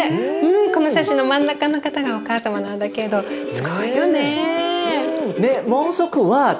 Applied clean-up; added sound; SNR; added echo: none; Animal; 14 dB; none.